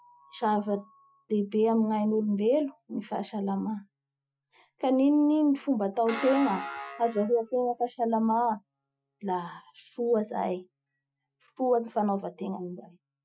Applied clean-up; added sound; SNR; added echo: classical method Wiener filter.